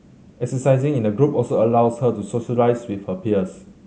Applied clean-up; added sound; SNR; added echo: none; none; none; none.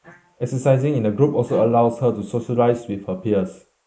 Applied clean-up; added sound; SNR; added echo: neural mask model Resemble Enhance denoiser.